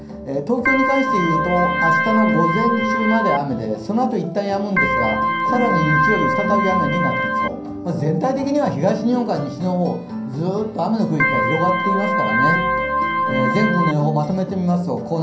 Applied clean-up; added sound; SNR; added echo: none; Organ; -1 dB; reverberation time 0.6 s.